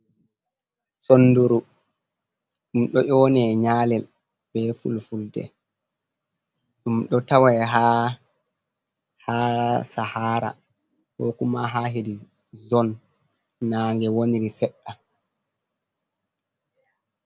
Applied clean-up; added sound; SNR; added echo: none; none; none; none.